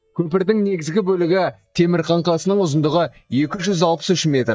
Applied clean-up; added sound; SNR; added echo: neural mask model DeepFilterNet 3.